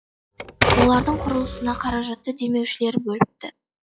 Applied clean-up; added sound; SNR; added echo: classical method log-MMSE.